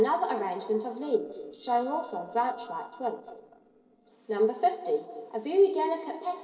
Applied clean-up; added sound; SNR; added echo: neural separator model SepFormer DNS4.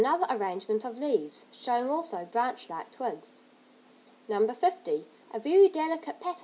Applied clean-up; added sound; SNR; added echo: none; none; none; none.